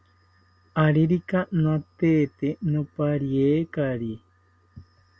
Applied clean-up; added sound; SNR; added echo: none; none; none; none.